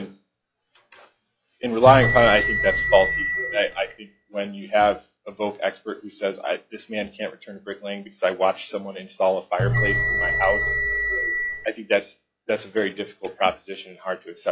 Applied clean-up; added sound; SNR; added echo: classical method log-MMSE.